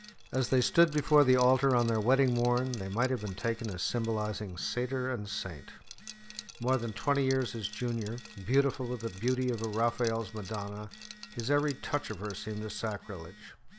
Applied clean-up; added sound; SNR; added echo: none; Telephone + Liquid; 17 dB; none.